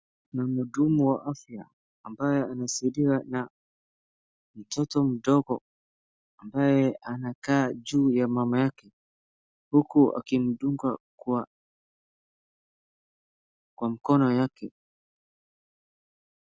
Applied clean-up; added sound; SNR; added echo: none; none; none; none.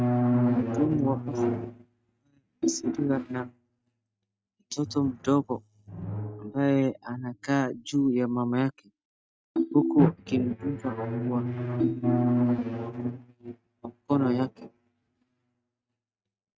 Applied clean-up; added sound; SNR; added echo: neural mask model RNNoise.